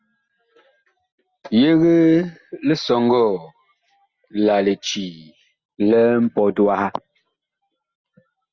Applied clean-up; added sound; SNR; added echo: none; none; none; none.